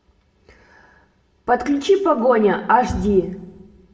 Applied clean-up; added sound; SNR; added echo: none; none; none; reverberation time 0.6 s.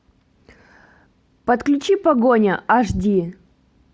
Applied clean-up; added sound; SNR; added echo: none; none; none; none.